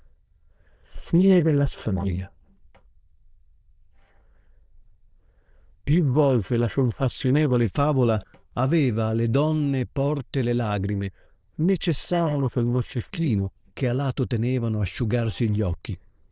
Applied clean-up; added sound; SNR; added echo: neural diffusion model UNIVERSE++.